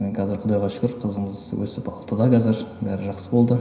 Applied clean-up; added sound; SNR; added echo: none; none; none; reverberation time 0.9 s.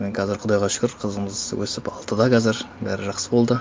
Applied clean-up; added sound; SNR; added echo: none; none; none; none.